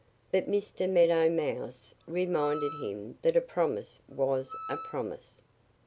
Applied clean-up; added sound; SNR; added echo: none; Wind instrument, woodwind instrument; 14 dB; none.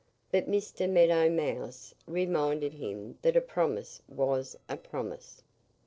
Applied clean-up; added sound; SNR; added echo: neural separator model SepFormer DNS4.